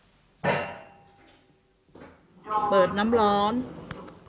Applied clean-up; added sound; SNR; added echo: none; Sliding door; 4 dB; none.